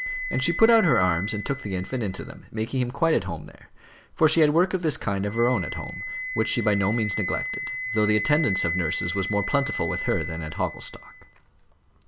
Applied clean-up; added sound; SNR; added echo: none; Wind instrument, woodwind instrument; 7 dB; none.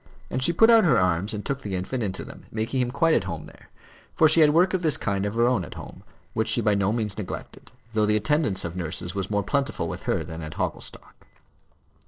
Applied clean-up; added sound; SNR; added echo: neural separator model SepFormer DNS4.